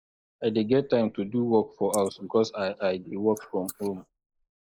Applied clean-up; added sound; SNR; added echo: neural mask model Resemble Enhance denoiser.